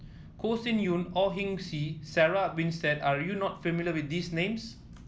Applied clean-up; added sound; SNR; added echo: none; none; none; none.